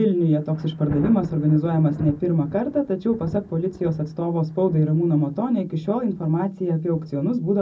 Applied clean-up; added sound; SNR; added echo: none; Thunder; 16 dB; reverberation time 0.4 s.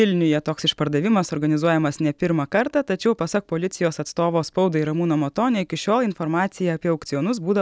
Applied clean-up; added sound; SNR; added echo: none; none; none; none.